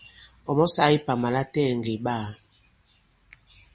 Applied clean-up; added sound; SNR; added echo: none; none; none; none.